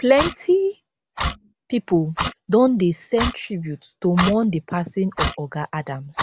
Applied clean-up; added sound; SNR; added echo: none; Clock; 8 dB; none.